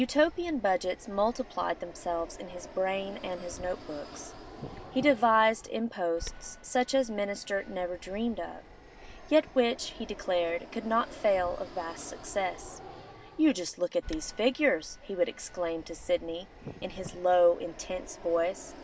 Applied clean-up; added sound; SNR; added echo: none; Fixed-wing aircraft, airplane + Wind; 16 dB; none.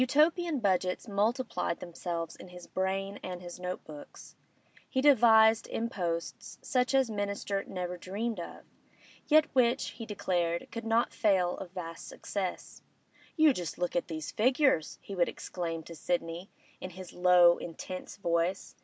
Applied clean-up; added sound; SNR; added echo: none; none; none; none.